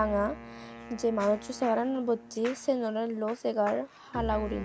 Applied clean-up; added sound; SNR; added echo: none; Wind instrument, woodwind instrument + Bowed string instrument; 14 dB; none.